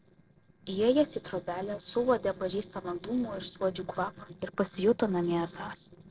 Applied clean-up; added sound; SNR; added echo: neural separator model SepFormer DNS4.